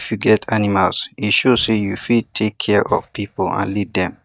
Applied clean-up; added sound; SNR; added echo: neural mask model DeepFilterNet 3.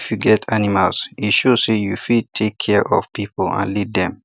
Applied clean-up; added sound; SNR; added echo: none; none; none; none.